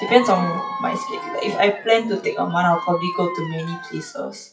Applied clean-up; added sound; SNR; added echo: classical method WPE with log-MMSE.